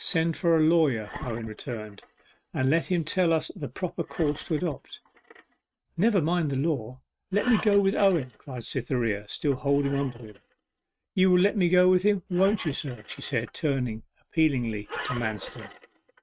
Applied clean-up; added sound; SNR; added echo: neural mask model RNNoise.